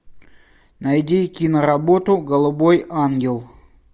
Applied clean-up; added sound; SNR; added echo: none; none; none; none.